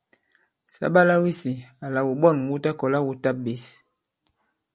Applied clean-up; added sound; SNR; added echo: none; none; none; none.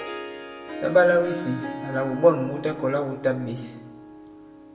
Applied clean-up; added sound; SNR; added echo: none; Harp; 11 dB; reverberation time 0.9 s.